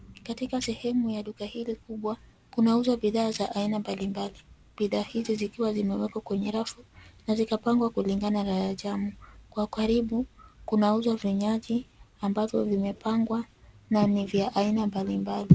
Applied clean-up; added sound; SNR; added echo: none; none; none; none.